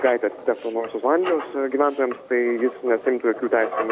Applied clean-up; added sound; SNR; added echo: none; Writing; 12 dB; none.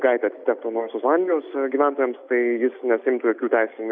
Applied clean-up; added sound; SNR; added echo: none; none; none; none.